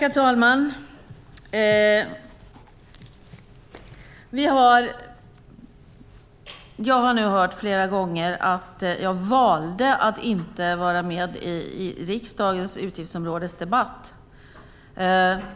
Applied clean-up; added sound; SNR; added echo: none; none; none; none.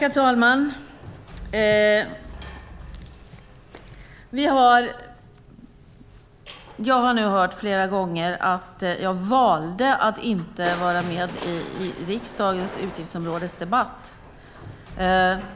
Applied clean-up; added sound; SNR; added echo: none; Crushing; 18 dB; none.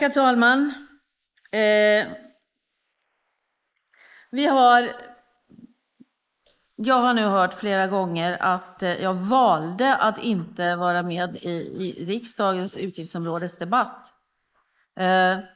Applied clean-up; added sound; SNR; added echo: neural mask model Resemble Enhance denoiser.